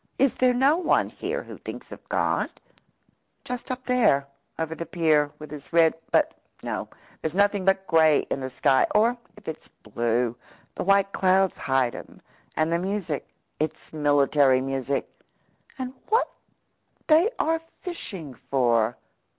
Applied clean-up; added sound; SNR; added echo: none; none; none; none.